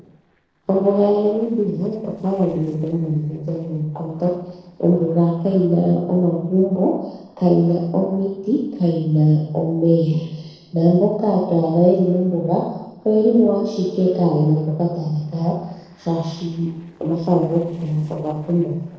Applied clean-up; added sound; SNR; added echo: neural separator model SepFormer DNS4.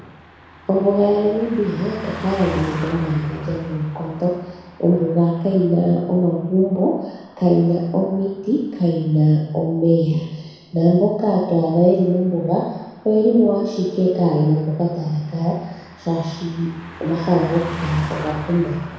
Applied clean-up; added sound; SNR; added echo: none; Car passing by; 18 dB; reverberation time 1.1 s.